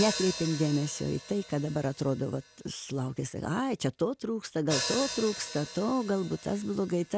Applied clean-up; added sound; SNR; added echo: none; Hi-hat; 10 dB; none.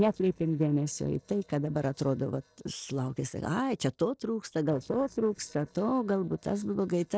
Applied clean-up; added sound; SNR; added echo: neural separator model SepFormer DNS4.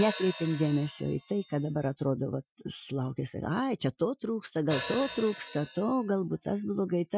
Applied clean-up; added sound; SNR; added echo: classical method Wiener filter.